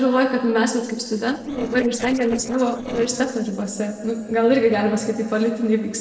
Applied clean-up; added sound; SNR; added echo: neural separator model SepFormer DNS4.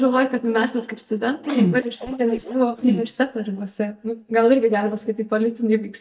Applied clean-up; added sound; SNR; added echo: neural mask model DeepFilterNet 3.